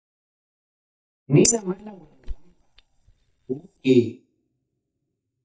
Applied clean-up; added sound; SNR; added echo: neural mask model DeepFilterNet 3.